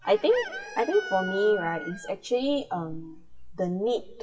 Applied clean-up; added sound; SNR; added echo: classical method WPE with log-MMSE.